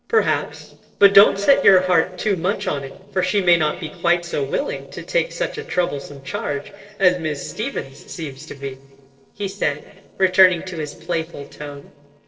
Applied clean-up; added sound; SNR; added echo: neural separator model SepFormer DNS4.